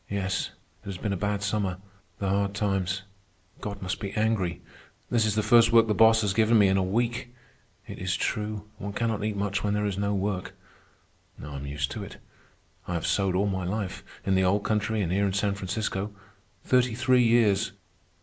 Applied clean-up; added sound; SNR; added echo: none; none; none; none.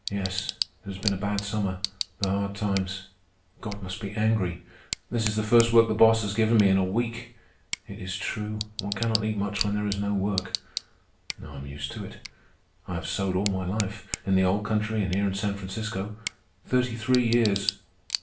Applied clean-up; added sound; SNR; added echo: none; Tick / Bicycle; 11 dB; reverberation time 0.3 s.